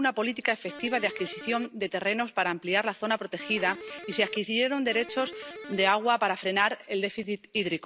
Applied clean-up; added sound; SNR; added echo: none; Electric guitar; 13 dB; none.